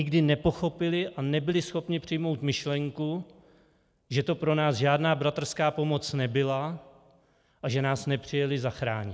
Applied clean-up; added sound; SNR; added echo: none; none; none; none.